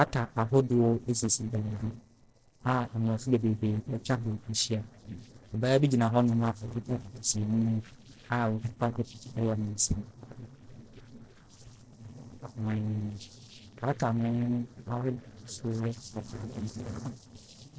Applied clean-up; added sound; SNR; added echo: neural separator model SepFormer DNS4.